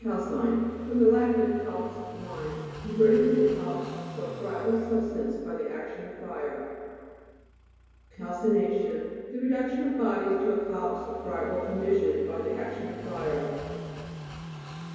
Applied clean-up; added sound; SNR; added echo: none; Car passing by / Idling; 15 dB; reverberation time 2.2 s.